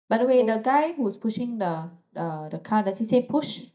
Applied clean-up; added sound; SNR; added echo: neural mask model DeepFilterNet 3.